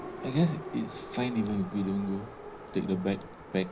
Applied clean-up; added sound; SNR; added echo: none; Subway, metro, underground; 11 dB; reverberation time 0.5 s.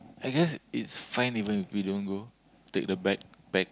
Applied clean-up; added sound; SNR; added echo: none; none; none; none.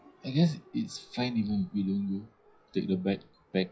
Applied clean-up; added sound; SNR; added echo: classical method WPE with log-MMSE.